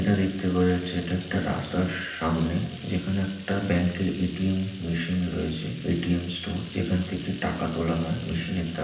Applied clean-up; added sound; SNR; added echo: none; Bathtub (filling or washing); 14 dB; reverberation time 0.8 s.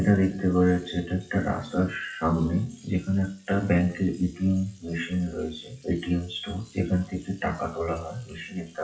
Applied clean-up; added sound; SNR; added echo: classical method WPE with log-MMSE.